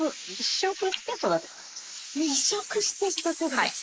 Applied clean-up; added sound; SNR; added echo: neural mask model Resemble Enhance denoiser.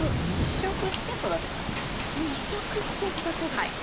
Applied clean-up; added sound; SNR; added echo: none; Rain; -2 dB; none.